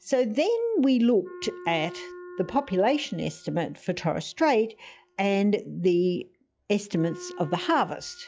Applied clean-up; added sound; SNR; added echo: classical method log-MMSE.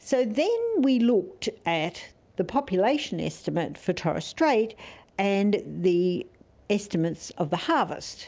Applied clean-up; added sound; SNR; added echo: none; none; none; none.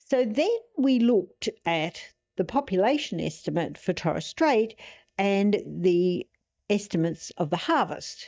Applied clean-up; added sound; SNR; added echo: neural mask model DeepFilterNet 3.